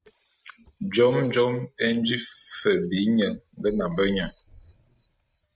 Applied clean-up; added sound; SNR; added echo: neural mask model RNNoise.